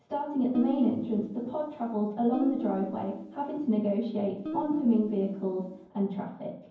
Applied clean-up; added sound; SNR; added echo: none; Guitar; 11 dB; reverberation time 0.9 s.